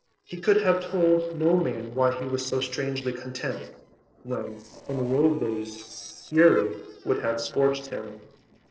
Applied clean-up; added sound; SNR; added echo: neural separator model SepFormer DNS4.